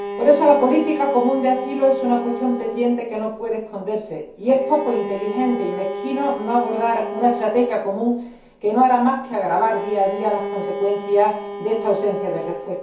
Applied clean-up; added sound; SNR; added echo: none; Bowed string instrument; 10 dB; reverberation time 0.6 s.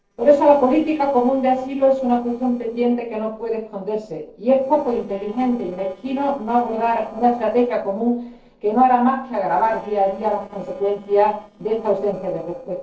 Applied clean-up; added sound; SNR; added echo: neural separator model SepFormer DNS4.